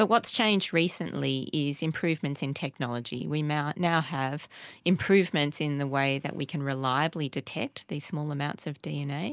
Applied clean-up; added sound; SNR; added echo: none; none; none; none.